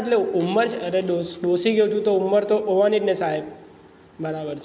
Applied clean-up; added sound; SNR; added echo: none; none; none; none.